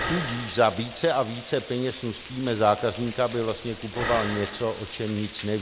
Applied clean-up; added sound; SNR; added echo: none; Breathing + Water; 10 dB; none.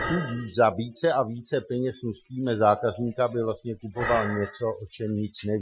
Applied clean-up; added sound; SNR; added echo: classical method Wiener filter.